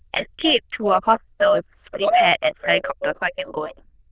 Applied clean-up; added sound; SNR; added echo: neural diffusion model UNIVERSE++.